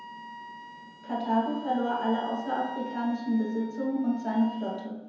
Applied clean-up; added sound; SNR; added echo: none; Wind instrument, woodwind instrument; 14 dB; reverberation time 0.9 s.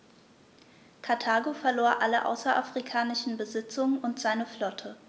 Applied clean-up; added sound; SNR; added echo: none; none; none; none.